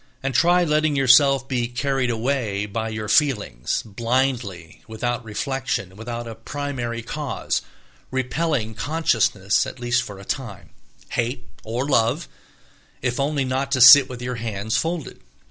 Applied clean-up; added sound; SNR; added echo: none; none; none; none.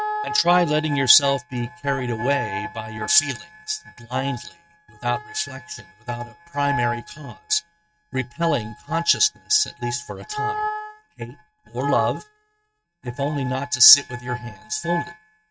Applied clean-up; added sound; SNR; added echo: neural mask model RNNoise.